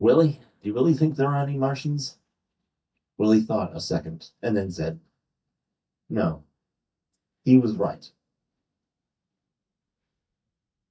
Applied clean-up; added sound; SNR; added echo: neural mask model DeepFilterNet 3.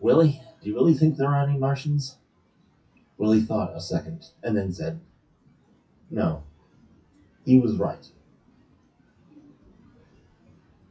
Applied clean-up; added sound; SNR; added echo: classical method WPE with log-MMSE.